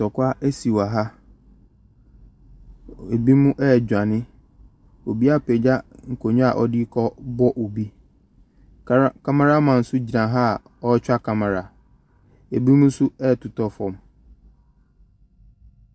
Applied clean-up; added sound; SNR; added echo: none; none; none; none.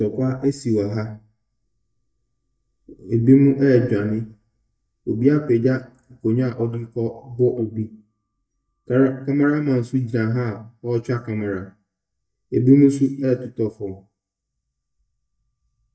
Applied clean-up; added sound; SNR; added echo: neural mask model DeepFilterNet 3.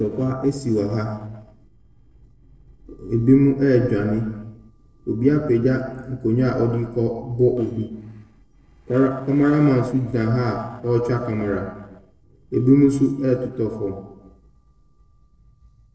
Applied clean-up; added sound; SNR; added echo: neural separator model SepFormer DNS4.